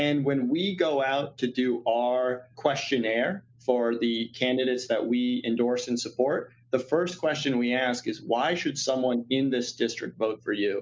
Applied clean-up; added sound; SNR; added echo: none; none; none; none.